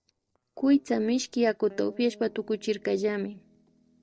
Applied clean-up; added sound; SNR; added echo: neural separator model SepFormer DNS4.